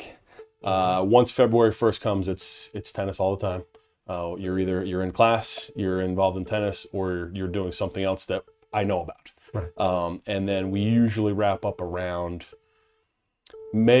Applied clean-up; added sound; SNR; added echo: neural mask model RNNoise.